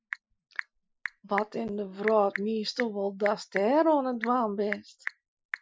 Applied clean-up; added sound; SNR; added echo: classical method Wiener filter.